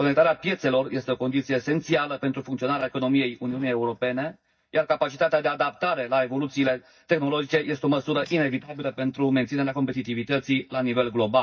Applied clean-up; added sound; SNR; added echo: neural mask model DeepFilterNet 3.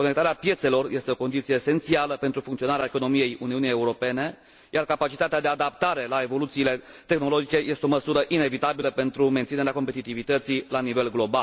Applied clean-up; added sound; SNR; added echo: none; none; none; none.